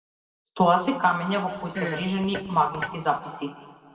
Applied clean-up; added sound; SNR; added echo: none; Fart; 9 dB; reverberation time 2.2 s.